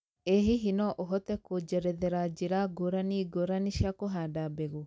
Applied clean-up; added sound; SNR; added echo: none; none; none; none.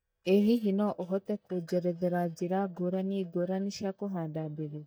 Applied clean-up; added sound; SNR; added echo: neural mask model DeepFilterNet 3.